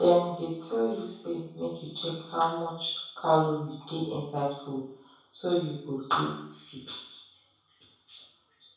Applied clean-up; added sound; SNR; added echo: none; none; none; reverberation time 0.7 s.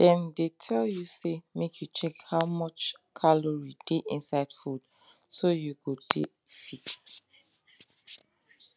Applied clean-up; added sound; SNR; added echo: none; none; none; none.